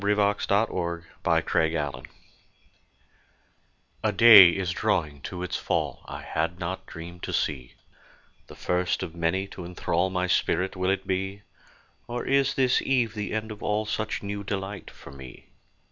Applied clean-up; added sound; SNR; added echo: none; none; none; none.